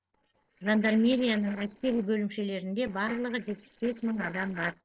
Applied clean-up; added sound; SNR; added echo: neural separator model SepFormer DNS4.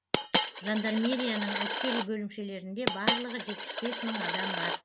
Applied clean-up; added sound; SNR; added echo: none; Coin (dropping); -4 dB; none.